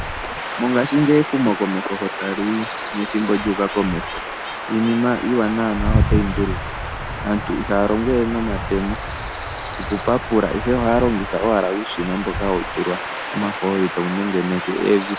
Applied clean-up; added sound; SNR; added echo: none; Stream / Chirp, tweet / Wind; 5 dB; none.